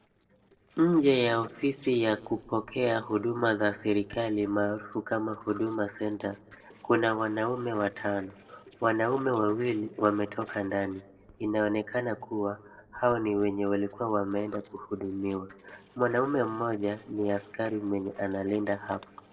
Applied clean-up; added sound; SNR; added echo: neural separator model SepFormer DNS4.